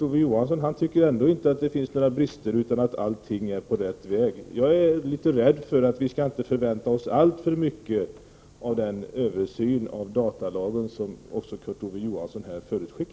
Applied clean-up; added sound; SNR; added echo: none; none; none; none.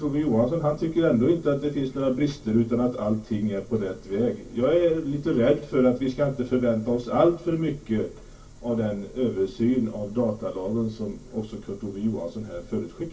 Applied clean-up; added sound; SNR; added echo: none; none; none; reverberation time 0.2 s.